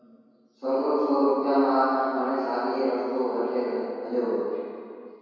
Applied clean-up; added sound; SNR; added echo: none; none; none; reverberation time 2.2 s.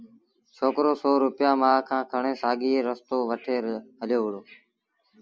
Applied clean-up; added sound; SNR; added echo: none; none; none; none.